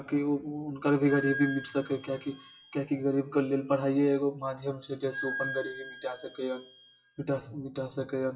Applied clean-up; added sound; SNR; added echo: classical method WPE with log-MMSE.